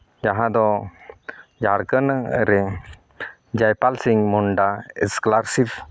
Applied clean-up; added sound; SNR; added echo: none; none; none; none.